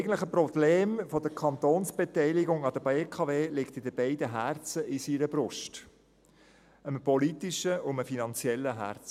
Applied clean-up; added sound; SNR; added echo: none; none; none; none.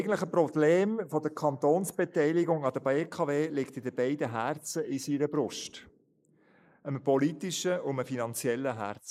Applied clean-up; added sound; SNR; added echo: neural mask model Resemble Enhance denoiser.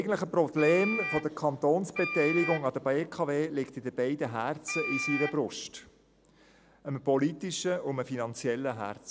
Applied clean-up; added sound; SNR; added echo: none; Wind instrument, woodwind instrument; 6 dB; none.